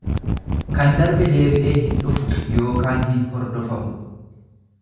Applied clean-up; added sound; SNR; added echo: none; Mechanisms; 2 dB; reverberation time 1.2 s.